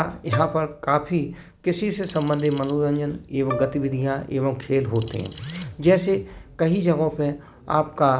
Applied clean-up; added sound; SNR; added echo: none; Bowed string instrument + Alarm; 15 dB; none.